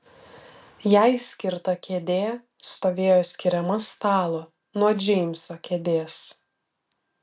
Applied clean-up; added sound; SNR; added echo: none; none; none; none.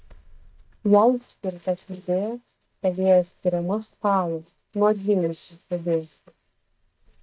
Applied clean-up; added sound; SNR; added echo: neural mask model DeepFilterNet 3.